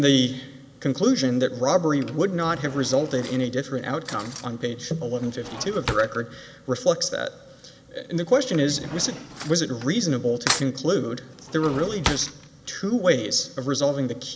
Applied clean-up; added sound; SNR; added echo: none; Cutlery, silverware / Drawer open or close; 13 dB; none.